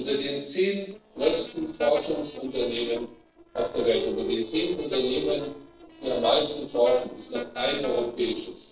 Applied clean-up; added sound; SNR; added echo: neural separator model SepFormer DNS4.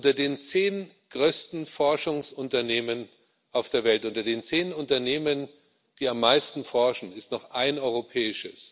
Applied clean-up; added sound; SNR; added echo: none; none; none; none.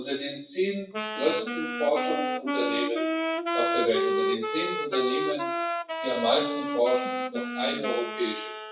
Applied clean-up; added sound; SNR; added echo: classical method WPE with log-MMSE.